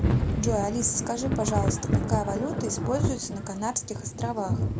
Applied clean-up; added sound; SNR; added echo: none; Thunder / Rain; -3 dB; none.